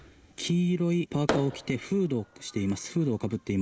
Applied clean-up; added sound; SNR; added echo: none; Fireworks; 11 dB; none.